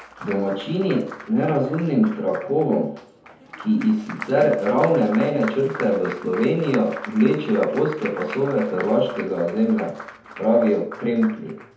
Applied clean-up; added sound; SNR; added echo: none; Applause; 16 dB; reverberation time 0.6 s.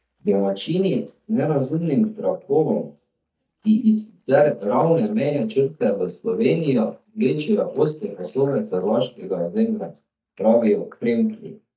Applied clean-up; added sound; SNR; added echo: neural mask model DeepFilterNet 3.